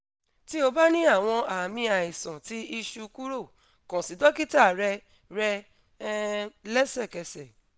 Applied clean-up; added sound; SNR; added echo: none; none; none; none.